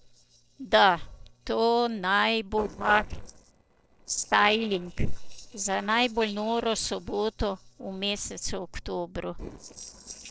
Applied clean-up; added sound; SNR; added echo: neural separator model SepFormer DNS4.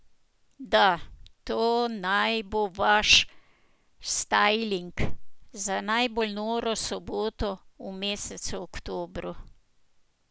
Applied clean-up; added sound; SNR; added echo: none; none; none; none.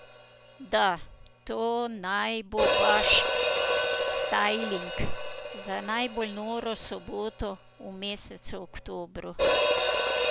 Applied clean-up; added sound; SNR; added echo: none; Hi-hat; -1 dB; none.